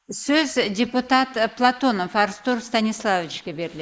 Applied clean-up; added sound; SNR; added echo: neural mask model Resemble Enhance denoiser.